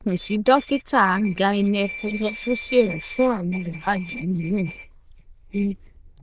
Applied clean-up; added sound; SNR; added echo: neural diffusion model UNIVERSE++.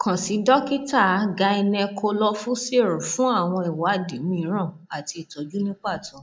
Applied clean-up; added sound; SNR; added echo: neural mask model Resemble Enhance denoiser.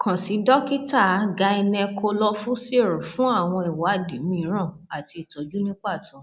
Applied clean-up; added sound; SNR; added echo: none; none; none; none.